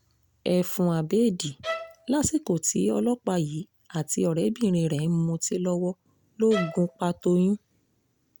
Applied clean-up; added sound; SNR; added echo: none; Bowed string instrument; 10 dB; none.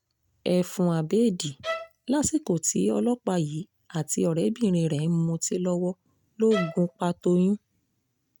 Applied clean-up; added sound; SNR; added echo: neural mask model RNNoise.